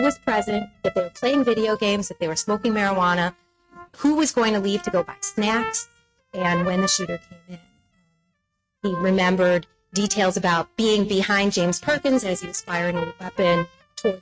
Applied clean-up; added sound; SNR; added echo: neural mask model RNNoise.